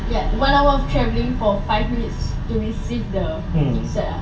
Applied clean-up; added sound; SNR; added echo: none; none; none; reverberation time 0.2 s.